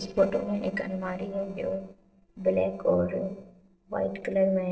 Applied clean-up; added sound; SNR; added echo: neural separator model SepFormer DNS4.